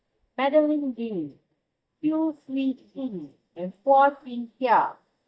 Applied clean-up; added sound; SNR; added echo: neural mask model DeepFilterNet 3.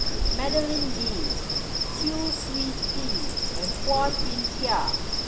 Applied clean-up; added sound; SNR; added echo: none; Insect; -5 dB; none.